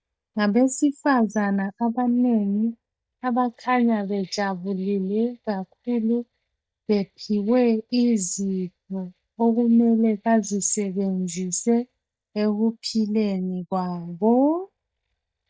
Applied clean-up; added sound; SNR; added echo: neural mask model DeepFilterNet 3.